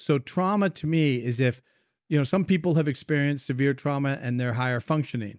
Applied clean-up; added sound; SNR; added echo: none; none; none; none.